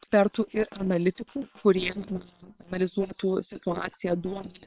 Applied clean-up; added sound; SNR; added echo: neural separator model SepFormer WHAM!.